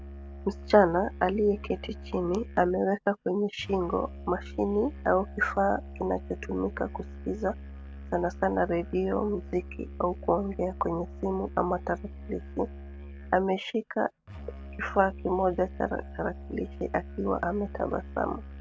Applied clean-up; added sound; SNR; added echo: none; Musical instrument; 12 dB; none.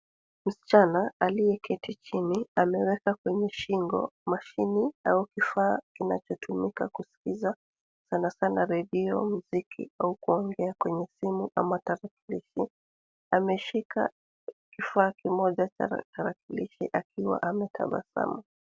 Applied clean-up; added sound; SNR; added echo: none; none; none; none.